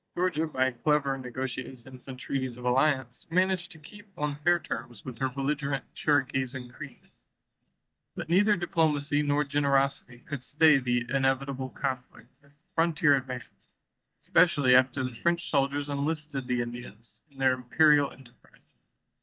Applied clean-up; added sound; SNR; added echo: neural mask model DeepFilterNet 3.